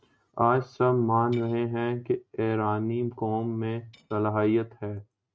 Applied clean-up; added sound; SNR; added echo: neural mask model RNNoise.